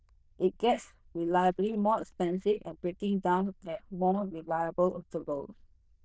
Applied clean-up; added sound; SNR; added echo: neural diffusion model UNIVERSE++.